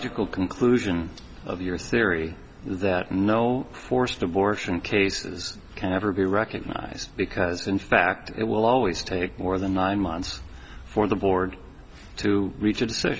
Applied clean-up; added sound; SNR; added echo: none; none; none; none.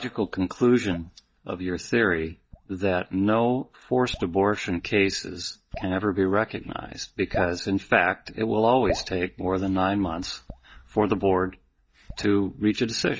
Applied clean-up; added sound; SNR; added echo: neural mask model DeepFilterNet 3.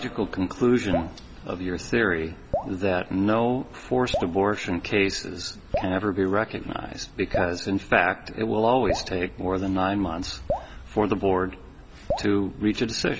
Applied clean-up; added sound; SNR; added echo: none; Drip; 11 dB; none.